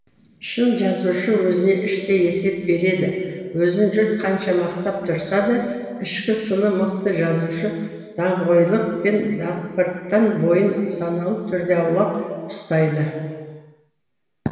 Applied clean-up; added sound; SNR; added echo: none; none; none; reverberation time 1.6 s.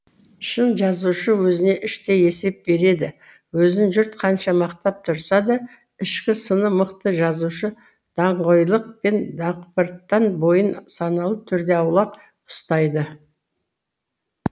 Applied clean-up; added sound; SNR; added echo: none; none; none; none.